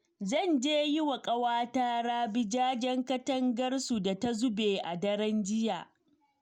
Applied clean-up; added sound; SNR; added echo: none; none; none; none.